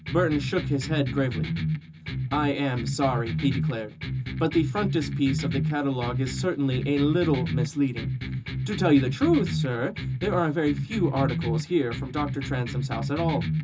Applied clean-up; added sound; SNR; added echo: none; Electric guitar; 3 dB; reverberation time 0.2 s.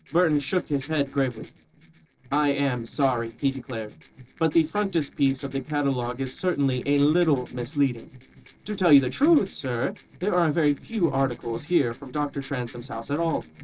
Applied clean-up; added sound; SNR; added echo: neural separator model SepFormer DNS4.